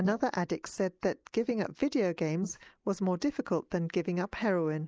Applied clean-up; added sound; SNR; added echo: neural mask model Resemble Enhance denoiser.